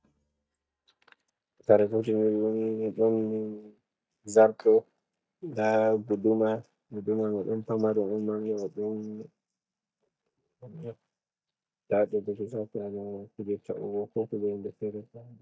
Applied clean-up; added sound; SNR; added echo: neural mask model DeepFilterNet 3.